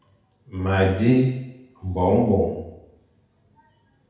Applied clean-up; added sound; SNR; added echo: none; none; none; reverberation time 0.8 s.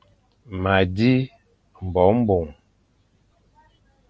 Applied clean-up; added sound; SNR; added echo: none; none; none; none.